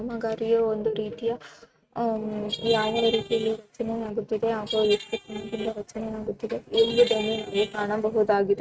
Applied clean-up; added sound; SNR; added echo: neural mask model RNNoise.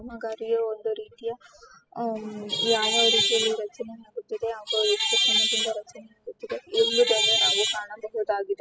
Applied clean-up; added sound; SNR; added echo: classical method spectral subtraction.